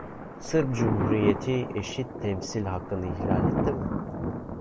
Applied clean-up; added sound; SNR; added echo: none; Thunder; 1 dB; none.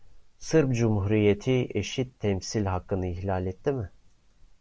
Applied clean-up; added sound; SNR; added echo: none; none; none; none.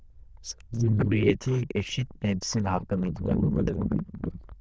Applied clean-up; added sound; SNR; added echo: neural diffusion model UNIVERSE++.